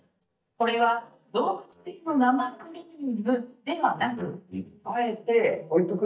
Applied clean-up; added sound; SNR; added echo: neural mask model DeepFilterNet 3.